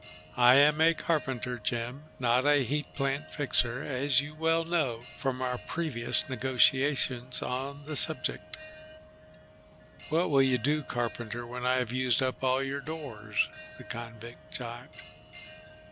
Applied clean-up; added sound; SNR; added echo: none; Bell; 18 dB; none.